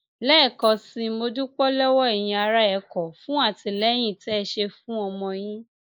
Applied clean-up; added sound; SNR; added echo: neural mask model Resemble Enhance denoiser.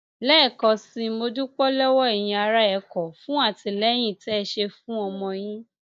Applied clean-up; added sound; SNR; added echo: neural mask model DeepFilterNet 3.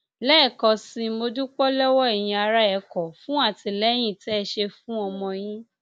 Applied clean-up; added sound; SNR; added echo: none; none; none; none.